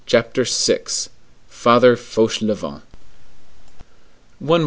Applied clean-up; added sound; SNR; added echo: none; none; none; none.